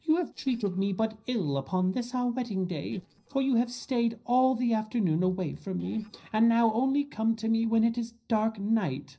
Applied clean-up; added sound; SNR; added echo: neural separator model SepFormer DNS4.